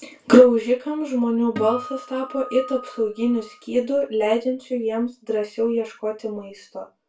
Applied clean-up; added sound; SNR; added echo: none; Acoustic guitar; 14 dB; reverberation time 0.2 s.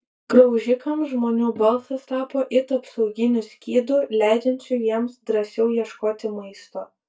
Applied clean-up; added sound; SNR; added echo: neural mask model DeepFilterNet 3.